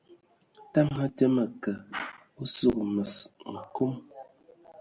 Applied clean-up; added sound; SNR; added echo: none; none; none; none.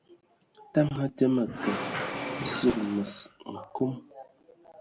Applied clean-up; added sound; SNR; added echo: none; Engine / Mechanisms; 7 dB; none.